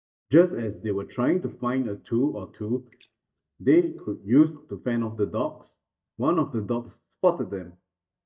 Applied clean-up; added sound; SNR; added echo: neural mask model DeepFilterNet 3.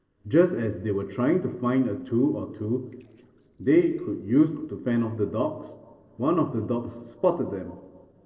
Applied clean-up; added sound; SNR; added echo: neural separator model SepFormer DNS4.